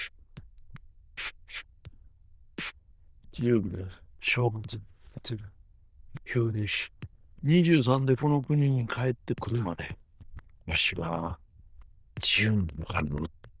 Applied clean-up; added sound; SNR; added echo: neural diffusion model UNIVERSE++.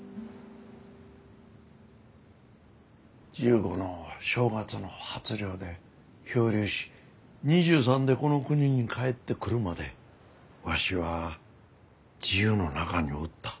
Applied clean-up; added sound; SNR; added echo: none; none; none; none.